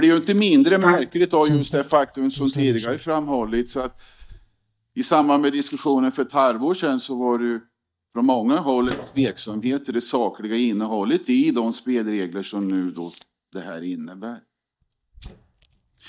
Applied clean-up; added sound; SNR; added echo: neural mask model DeepFilterNet 3.